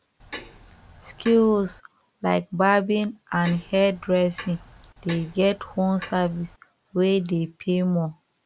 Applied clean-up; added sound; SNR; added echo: none; Clock; 18 dB; none.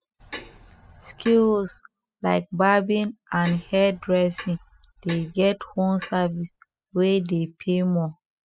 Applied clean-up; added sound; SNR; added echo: classical method spectral subtraction.